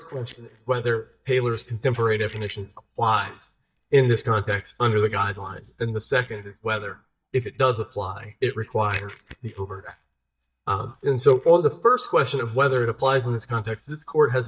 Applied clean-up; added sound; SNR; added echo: neural mask model DeepFilterNet 3.